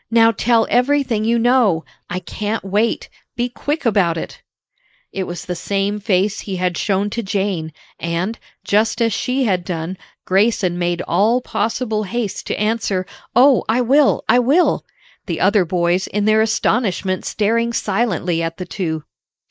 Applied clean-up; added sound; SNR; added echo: neural mask model Resemble Enhance denoiser.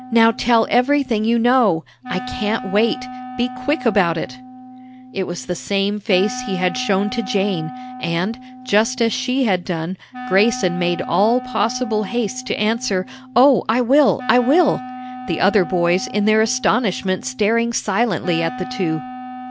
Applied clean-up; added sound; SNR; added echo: none; Wind instrument, woodwind instrument; 13 dB; none.